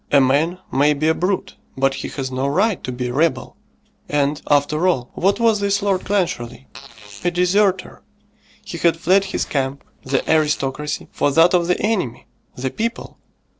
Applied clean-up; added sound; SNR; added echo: neural separator model SepFormer DNS4.